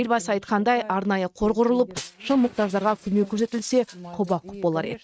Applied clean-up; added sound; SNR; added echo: neural mask model RNNoise.